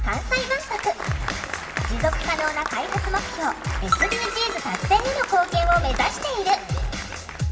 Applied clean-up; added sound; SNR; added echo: none; Applause; 10 dB; reverberation time 2.6 s.